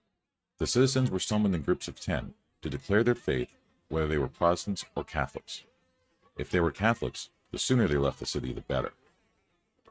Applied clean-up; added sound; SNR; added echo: neural mask model RNNoise.